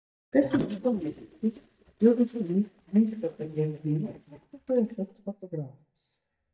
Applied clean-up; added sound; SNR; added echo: neural mask model DeepFilterNet 3.